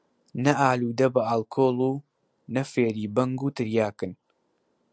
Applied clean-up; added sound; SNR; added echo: none; none; none; none.